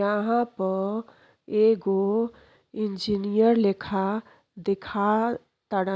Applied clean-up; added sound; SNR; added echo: none; none; none; none.